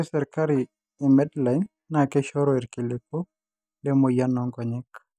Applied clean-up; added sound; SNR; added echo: neural mask model DeepFilterNet 3.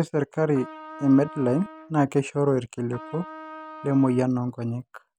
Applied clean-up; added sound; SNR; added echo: none; Trumpet; 17 dB; none.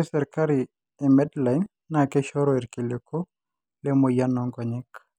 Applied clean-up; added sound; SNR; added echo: none; none; none; none.